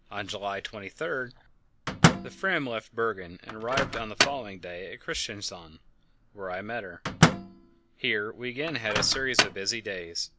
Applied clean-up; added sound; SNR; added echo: none; Microwave oven; -2 dB; none.